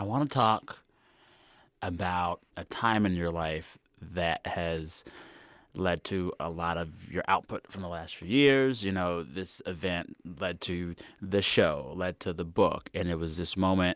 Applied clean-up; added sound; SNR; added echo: none; none; none; none.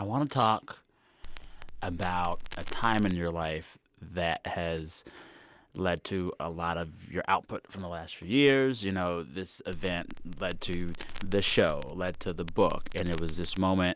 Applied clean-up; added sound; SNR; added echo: none; Crackle; 4 dB; none.